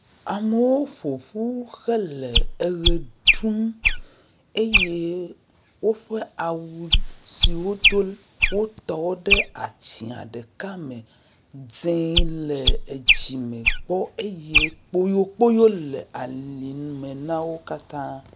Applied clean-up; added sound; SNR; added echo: none; Chirp, tweet; -3 dB; none.